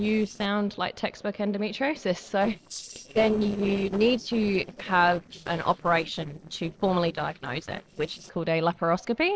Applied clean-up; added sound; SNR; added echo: neural separator model SepFormer DNS4.